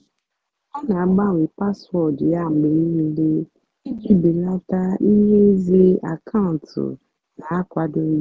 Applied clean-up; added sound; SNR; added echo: none; none; none; none.